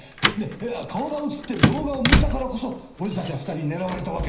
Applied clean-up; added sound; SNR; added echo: none; Keys jangling; -2 dB; reverberation time 0.9 s.